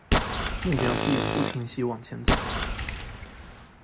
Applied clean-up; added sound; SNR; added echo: none; Explosion + Tools; -3 dB; none.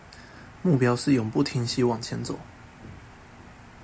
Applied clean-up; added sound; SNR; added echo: none; none; none; none.